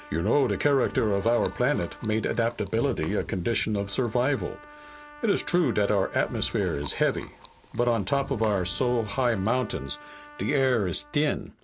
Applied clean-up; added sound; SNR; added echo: none; Trumpet + Chewing, mastication; 18 dB; none.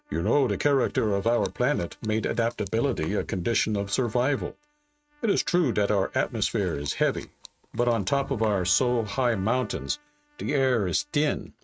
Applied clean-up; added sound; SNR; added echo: neural mask model RNNoise.